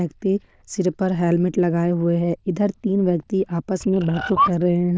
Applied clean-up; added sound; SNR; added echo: neural diffusion model UNIVERSE++.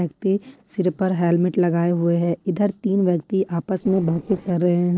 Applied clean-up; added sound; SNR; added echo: neural separator model SepFormer DNS4.